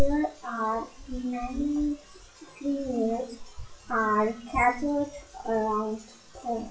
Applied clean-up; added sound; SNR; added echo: classical method WPE with log-MMSE.